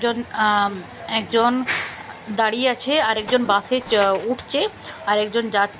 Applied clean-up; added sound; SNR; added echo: none; Tools; 15 dB; none.